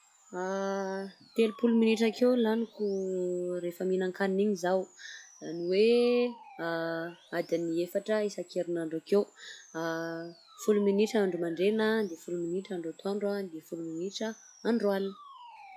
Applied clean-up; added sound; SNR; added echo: classical method log-MMSE.